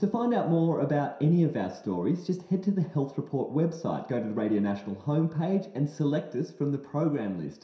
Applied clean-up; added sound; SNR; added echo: none; none; none; reverberation time 0.7 s.